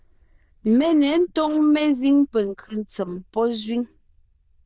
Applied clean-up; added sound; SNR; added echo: neural diffusion model UNIVERSE++.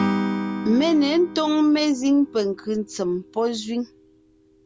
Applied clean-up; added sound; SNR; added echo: none; Acoustic guitar / Strum; 8 dB; none.